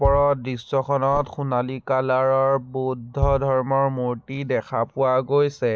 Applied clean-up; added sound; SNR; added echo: none; Bass drum; 10 dB; none.